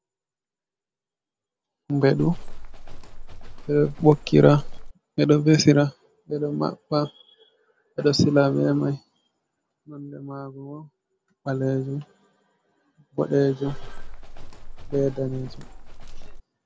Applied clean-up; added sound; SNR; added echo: none; Livestock, farm animals, working animals; 8 dB; none.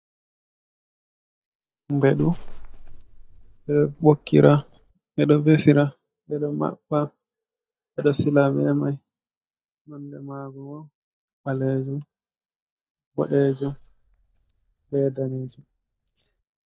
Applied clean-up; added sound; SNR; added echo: neural mask model DeepFilterNet 3.